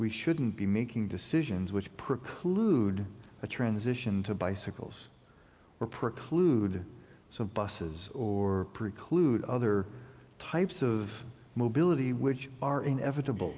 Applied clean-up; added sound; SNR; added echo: none; none; none; none.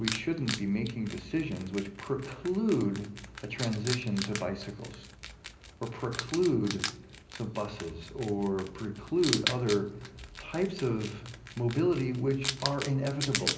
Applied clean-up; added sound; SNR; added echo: none; Wild animals; 8 dB; reverberation time 0.5 s.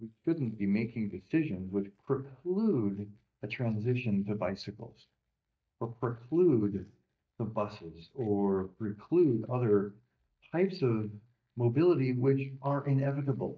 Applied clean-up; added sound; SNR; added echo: neural mask model DeepFilterNet 3.